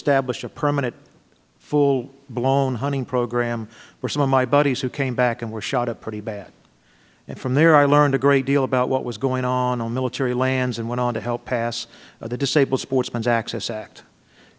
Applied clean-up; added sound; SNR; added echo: none; none; none; none.